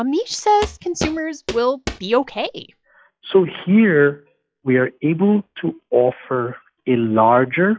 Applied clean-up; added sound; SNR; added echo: classical method log-MMSE.